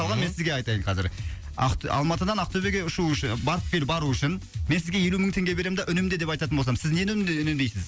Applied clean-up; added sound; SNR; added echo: none; none; none; none.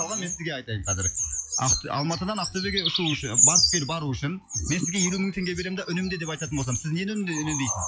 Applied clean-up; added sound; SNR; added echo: classical method log-MMSE.